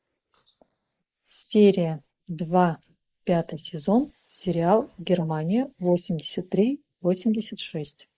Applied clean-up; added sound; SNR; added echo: neural mask model Resemble Enhance denoiser.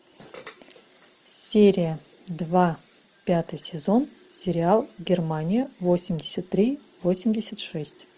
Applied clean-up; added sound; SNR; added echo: none; none; none; none.